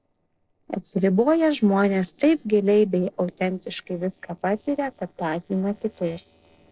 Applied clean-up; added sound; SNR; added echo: neural separator model SepFormer DNS4.